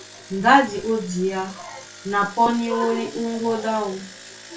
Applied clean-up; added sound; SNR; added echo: none; Engine; 19 dB; reverberation time 0.3 s.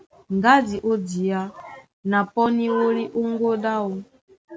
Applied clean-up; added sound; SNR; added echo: none; none; none; none.